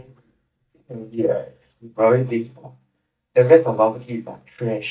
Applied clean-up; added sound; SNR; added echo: neural mask model DeepFilterNet 3.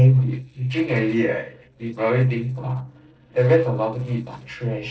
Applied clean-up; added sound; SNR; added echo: neural separator model SepFormer DNS4.